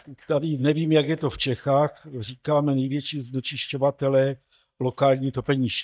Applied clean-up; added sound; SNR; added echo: neural mask model DeepFilterNet 3.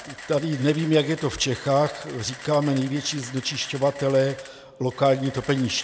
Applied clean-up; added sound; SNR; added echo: none; Camera; 18 dB; none.